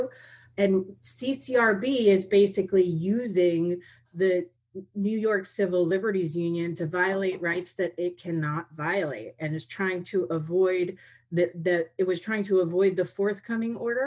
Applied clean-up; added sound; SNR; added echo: neural mask model DeepFilterNet 3.